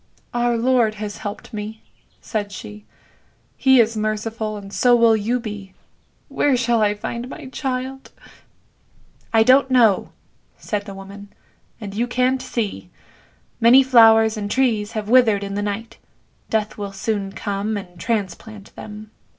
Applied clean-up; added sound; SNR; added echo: none; none; none; none.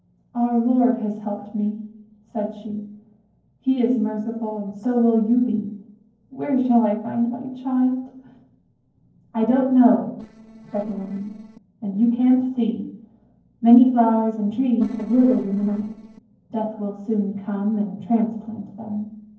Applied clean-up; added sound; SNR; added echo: neural separator model SepFormer DNS4.